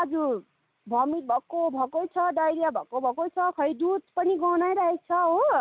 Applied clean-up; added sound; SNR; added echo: none; none; none; none.